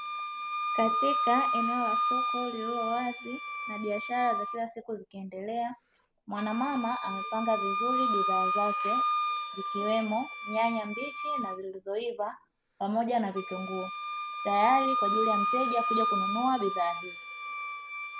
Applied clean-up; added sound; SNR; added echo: none; Wind instrument, woodwind instrument; 0 dB; none.